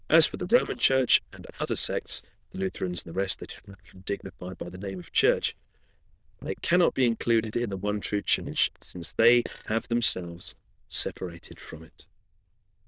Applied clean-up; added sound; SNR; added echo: neural diffusion model UNIVERSE++.